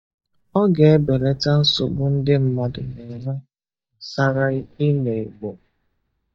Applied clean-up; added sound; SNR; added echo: neural mask model DeepFilterNet 3.